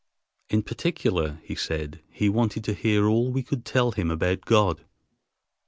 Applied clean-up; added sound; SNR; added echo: none; none; none; none.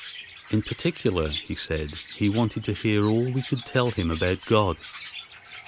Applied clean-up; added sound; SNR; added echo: none; Chirp, tweet; 11 dB; none.